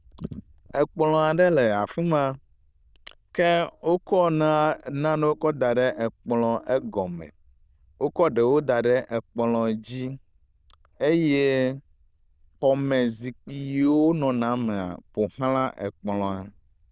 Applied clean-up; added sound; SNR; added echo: neural diffusion model UNIVERSE++.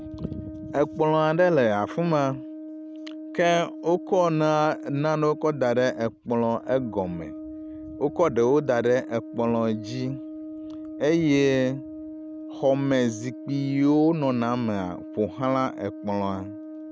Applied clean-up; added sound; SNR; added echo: none; Brass instrument; 13 dB; none.